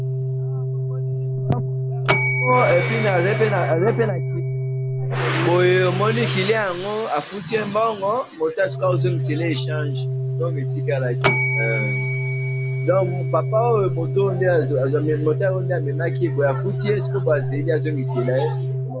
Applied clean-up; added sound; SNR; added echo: none; Organ + Bell; 0 dB; none.